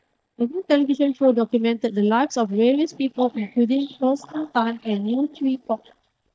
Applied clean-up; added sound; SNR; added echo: neural mask model DeepFilterNet 3.